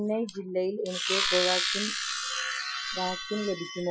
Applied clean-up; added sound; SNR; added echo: classical method Wiener filter.